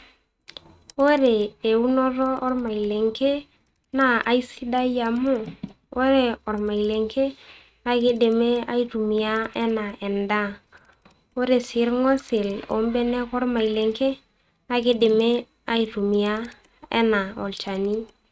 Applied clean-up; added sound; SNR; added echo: neural mask model RNNoise.